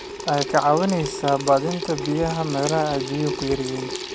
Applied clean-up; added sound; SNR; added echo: none; Sink (filling or washing) / Water tap, faucet; 7 dB; none.